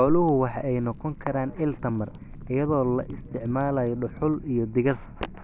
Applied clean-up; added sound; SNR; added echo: none; Wind / Fire; 15 dB; none.